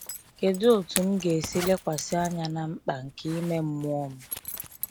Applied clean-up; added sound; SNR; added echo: none; Zipper (clothing); 12 dB; none.